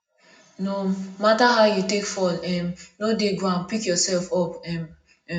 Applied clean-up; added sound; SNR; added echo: none; none; none; reverberation time 0.4 s.